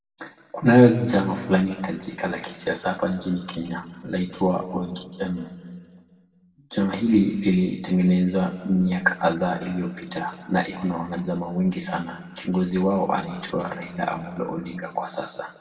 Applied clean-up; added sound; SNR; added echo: none; none; none; reverberation time 1.4 s.